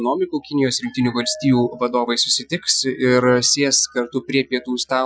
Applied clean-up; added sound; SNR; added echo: classical method Wiener filter.